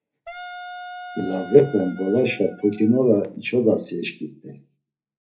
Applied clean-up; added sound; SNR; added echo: none; Wind instrument, woodwind instrument; 16 dB; reverberation time 0.3 s.